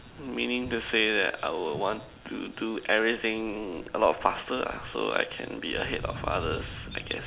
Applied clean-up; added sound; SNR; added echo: none; Thunder; 14 dB; none.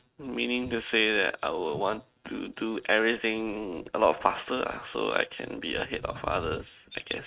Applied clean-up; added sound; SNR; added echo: neural mask model RNNoise.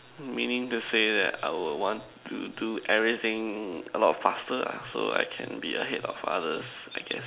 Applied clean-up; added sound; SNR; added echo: none; none; none; none.